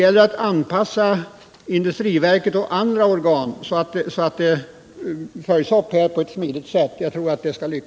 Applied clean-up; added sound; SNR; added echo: none; none; none; none.